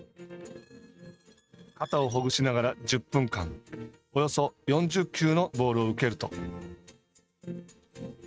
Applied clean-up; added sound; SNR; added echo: neural mask model RNNoise.